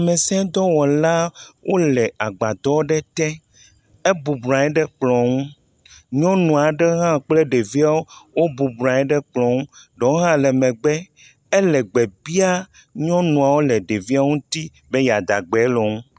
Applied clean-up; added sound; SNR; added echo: none; none; none; none.